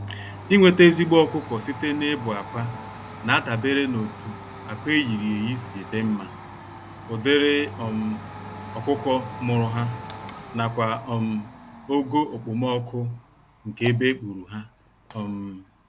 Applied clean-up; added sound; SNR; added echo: none; Domestic sounds, home sounds; 15 dB; none.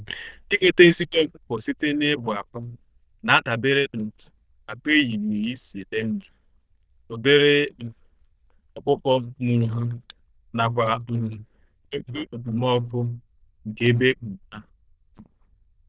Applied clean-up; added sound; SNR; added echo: neural diffusion model UNIVERSE++.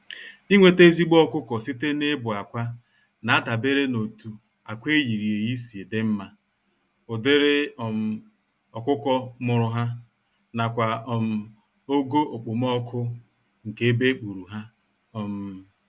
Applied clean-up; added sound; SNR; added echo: none; none; none; none.